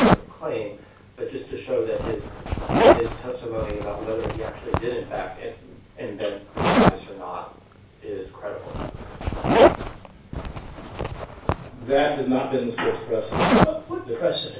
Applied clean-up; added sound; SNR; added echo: none; Zipper (clothing); -5 dB; reverberation time 0.3 s.